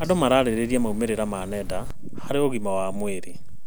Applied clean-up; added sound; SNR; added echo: none; Drip; 3 dB; none.